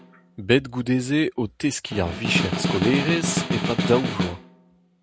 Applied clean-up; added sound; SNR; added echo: none; Snare drum; 3 dB; none.